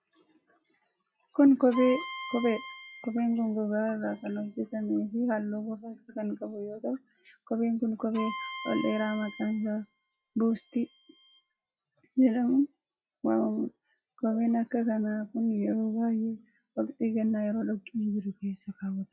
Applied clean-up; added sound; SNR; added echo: classical method log-MMSE.